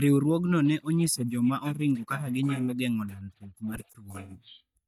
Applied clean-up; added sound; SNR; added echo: neural mask model DeepFilterNet 3.